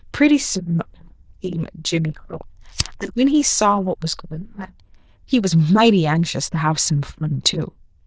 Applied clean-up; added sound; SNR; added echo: neural diffusion model UNIVERSE++.